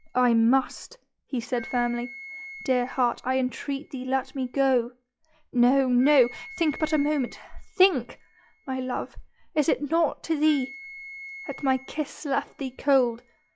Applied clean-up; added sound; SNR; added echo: classical method log-MMSE.